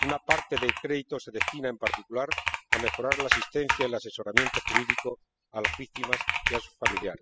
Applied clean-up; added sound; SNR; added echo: classical method spectral subtraction.